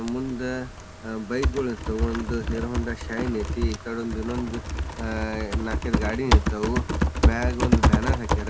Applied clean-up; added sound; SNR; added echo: none; Typing; -4 dB; none.